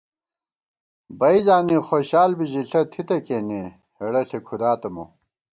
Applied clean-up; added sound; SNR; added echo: none; none; none; none.